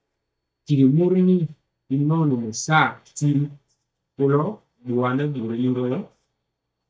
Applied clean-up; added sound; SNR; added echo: neural mask model DeepFilterNet 3.